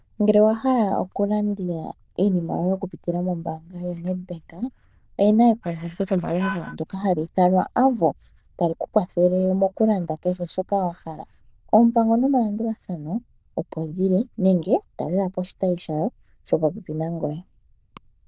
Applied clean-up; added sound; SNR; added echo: neural diffusion model UNIVERSE++.